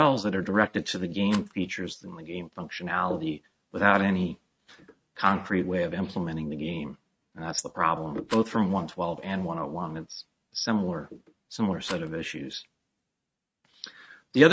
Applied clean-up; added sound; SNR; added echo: neural mask model RNNoise.